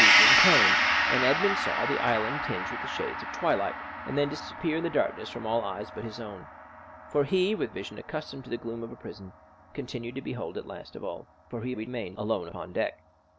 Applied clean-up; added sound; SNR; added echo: none; Gong; -2 dB; none.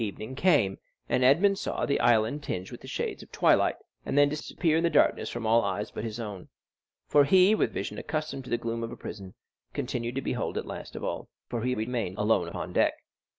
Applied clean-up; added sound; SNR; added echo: none; none; none; none.